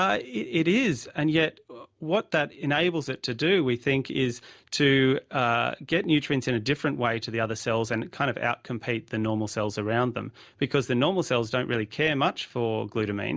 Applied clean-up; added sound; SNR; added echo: none; none; none; none.